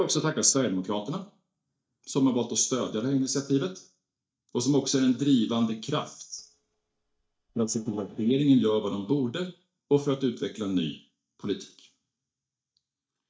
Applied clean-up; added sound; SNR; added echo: neural mask model DeepFilterNet 3.